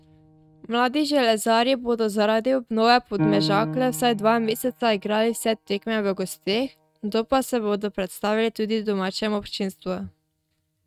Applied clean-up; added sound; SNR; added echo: neural mask model RNNoise.